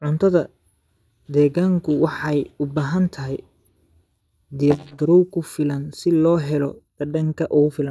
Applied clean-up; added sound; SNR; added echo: neural mask model DeepFilterNet 3.